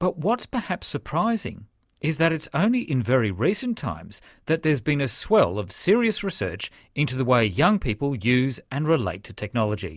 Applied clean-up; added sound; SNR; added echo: none; none; none; none.